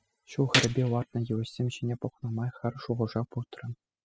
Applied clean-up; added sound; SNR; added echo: classical method spectral subtraction.